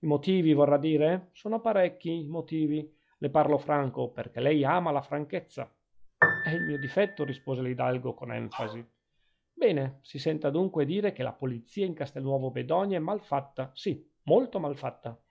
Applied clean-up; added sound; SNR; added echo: classical method log-MMSE.